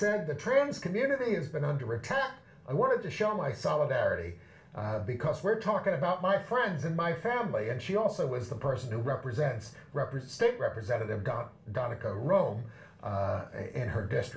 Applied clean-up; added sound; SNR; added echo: none; none; none; reverberation time 0.3 s.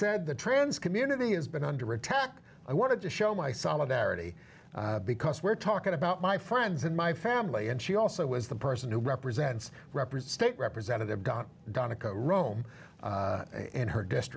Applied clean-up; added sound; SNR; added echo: none; none; none; none.